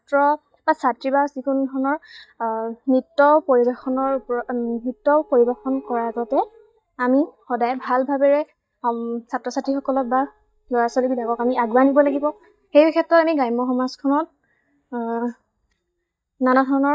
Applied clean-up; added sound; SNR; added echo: neural mask model DeepFilterNet 3.